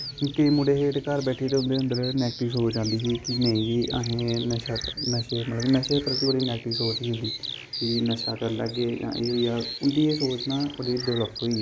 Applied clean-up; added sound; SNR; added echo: none; Bird vocalization, bird call, bird song; 9 dB; none.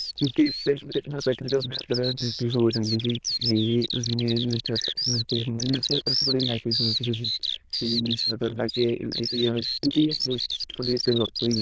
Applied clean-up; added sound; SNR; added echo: neural diffusion model UNIVERSE++.